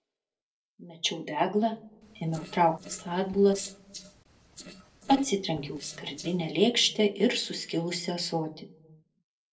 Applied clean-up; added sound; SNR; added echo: neural separator model SepFormer DNS4.